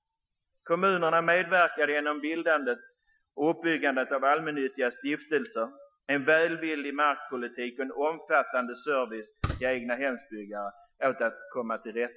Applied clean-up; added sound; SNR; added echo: classical method Wiener filter.